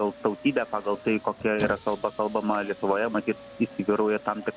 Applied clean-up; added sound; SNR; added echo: none; Squeak; 15 dB; none.